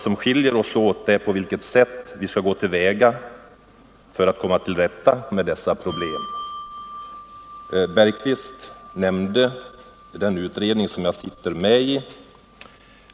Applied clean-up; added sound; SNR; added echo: none; Bell; 19 dB; none.